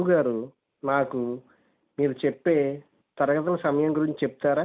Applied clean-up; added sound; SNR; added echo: none; none; none; none.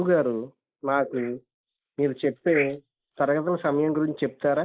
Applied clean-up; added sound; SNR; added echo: neural mask model Resemble Enhance denoiser.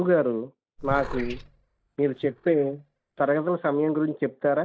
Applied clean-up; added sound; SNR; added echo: neural mask model DeepFilterNet 3.